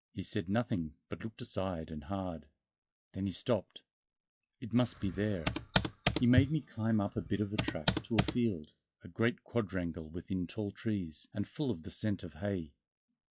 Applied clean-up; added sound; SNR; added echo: classical method log-MMSE.